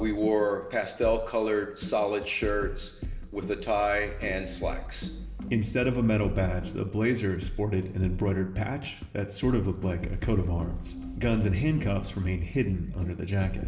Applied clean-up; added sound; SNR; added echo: none; none; none; reverberation time 1.1 s.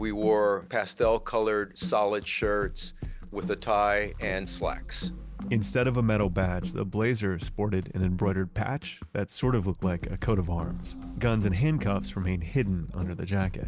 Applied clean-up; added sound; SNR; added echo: none; none; none; none.